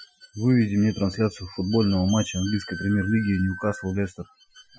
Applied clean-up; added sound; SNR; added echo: classical method Wiener filter.